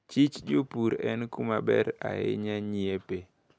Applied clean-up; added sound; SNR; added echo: none; none; none; none.